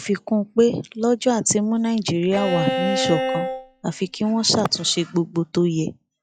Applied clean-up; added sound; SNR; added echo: classical method log-MMSE.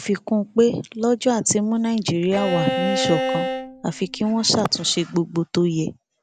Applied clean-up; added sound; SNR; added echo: none; Bowed string instrument; 4 dB; none.